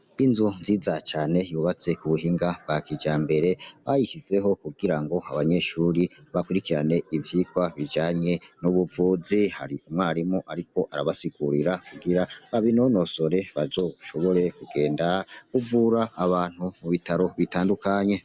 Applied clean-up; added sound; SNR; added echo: none; none; none; none.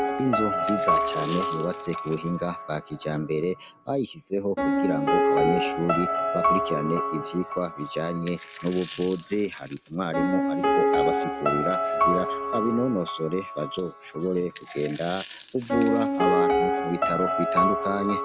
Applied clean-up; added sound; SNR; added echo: none; Coin (dropping) + Piano; -2 dB; none.